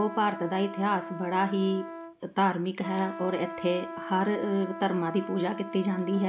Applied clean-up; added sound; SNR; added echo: none; Trumpet; 11 dB; none.